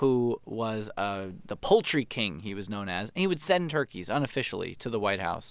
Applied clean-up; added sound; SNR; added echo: none; none; none; none.